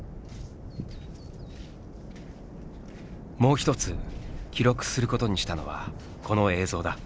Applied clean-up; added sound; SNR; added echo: none; none; none; none.